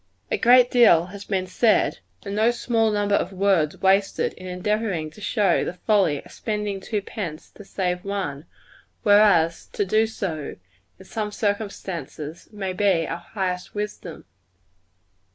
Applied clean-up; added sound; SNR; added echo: none; none; none; none.